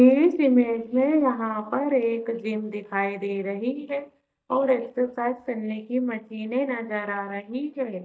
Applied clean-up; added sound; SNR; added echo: neural mask model DeepFilterNet 3.